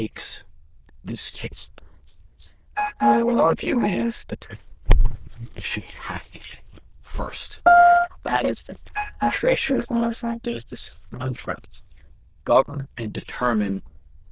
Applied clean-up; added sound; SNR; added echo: neural diffusion model UNIVERSE++.